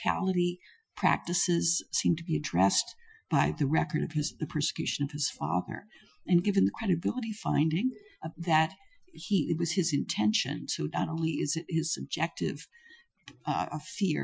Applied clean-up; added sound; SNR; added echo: classical method Wiener filter.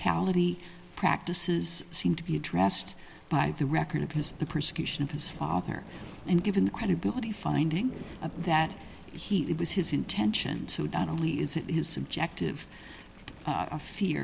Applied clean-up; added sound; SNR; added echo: none; Thunder / Rain; 17 dB; none.